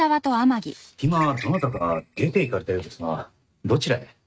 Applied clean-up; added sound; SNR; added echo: neural mask model RNNoise.